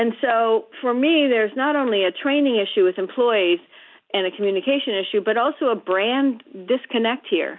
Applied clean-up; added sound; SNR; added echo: none; none; none; none.